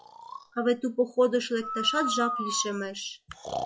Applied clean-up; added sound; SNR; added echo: classical method log-MMSE.